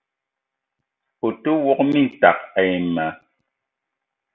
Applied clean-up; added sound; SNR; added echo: none; none; none; none.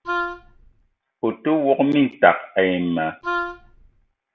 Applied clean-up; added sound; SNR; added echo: none; Wind instrument, woodwind instrument; 7 dB; none.